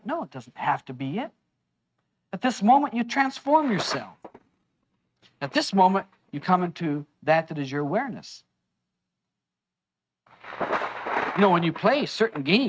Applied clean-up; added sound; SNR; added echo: neural mask model RNNoise.